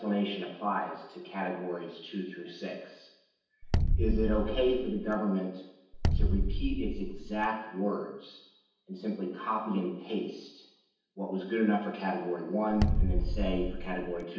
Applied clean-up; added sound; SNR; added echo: none; Bass drum; -5 dB; reverberation time 0.9 s.